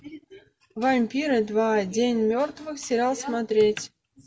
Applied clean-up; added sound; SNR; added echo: none; none; none; none.